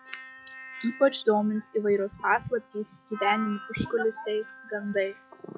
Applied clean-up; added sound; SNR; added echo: classical method log-MMSE.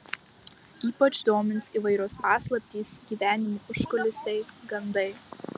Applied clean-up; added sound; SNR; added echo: none; none; none; none.